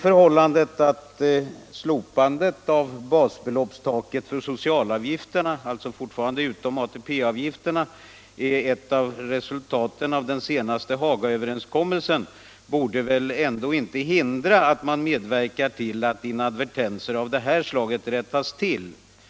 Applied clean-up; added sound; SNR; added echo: none; none; none; none.